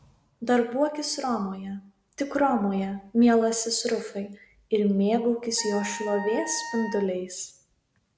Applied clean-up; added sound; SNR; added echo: none; Wind instrument, woodwind instrument; 12 dB; none.